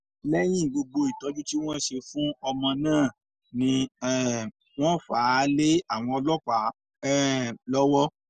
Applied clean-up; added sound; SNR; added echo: none; none; none; none.